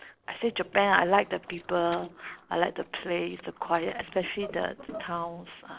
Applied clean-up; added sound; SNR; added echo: neural separator model SepFormer DNS4.